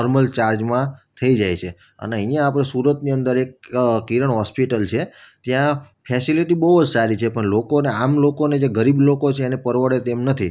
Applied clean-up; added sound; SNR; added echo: none; none; none; none.